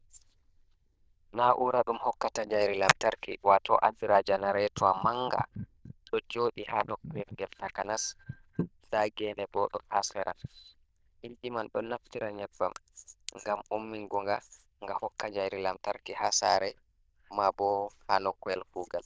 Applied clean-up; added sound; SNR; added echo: neural diffusion model UNIVERSE++.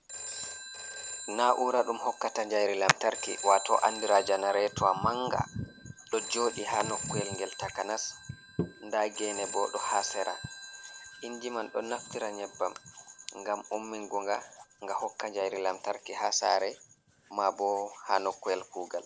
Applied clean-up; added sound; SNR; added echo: none; Hands + Telephone; 9 dB; none.